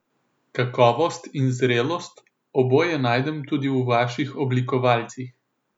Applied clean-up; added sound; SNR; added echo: none; none; none; none.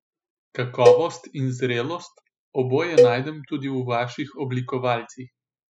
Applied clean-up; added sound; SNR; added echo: classical method spectral subtraction.